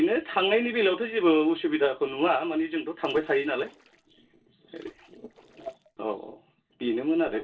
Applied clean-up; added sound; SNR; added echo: neural separator model SepFormer DNS4.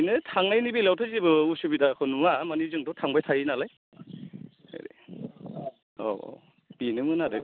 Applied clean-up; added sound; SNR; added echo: none; none; none; none.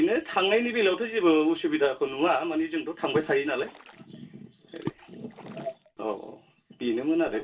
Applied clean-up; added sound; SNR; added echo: none; Water / Splash, splatter; 16 dB; reverberation time 0.2 s.